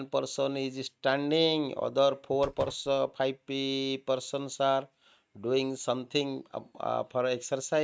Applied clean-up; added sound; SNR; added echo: neural mask model RNNoise.